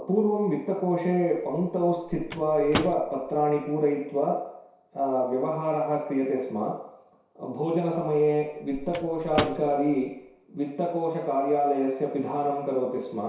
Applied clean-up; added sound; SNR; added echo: none; Microwave oven; 11 dB; reverberation time 0.7 s.